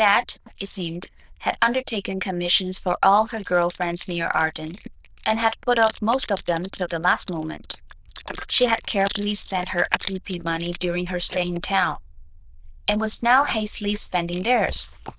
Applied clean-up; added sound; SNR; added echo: neural diffusion model UNIVERSE++.